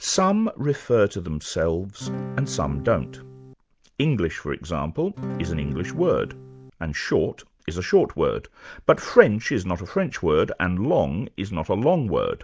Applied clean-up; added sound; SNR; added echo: none; Acoustic guitar / Strum; 10 dB; none.